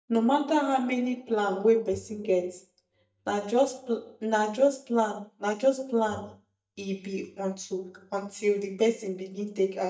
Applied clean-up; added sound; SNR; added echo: neural mask model DeepFilterNet 3.